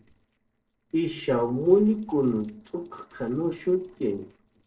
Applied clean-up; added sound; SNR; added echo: neural separator model SepFormer DNS4.